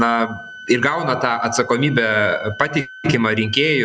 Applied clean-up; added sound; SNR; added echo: none; Wind instrument, woodwind instrument; 17 dB; none.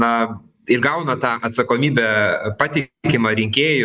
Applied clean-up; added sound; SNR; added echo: neural mask model Resemble Enhance denoiser.